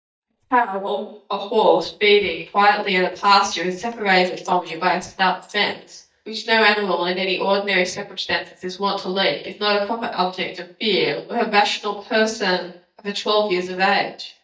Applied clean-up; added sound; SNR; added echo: neural mask model DeepFilterNet 3.